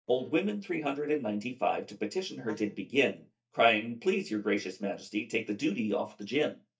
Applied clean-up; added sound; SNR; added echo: neural mask model DeepFilterNet 3.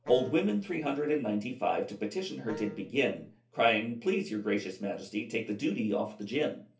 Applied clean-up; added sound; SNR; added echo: none; Wind instrument, woodwind instrument; 15 dB; reverberation time 0.3 s.